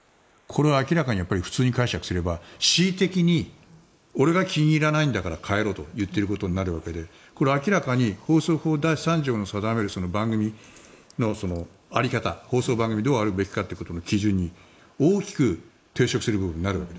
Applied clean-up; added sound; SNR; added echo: neural mask model Resemble Enhance denoiser.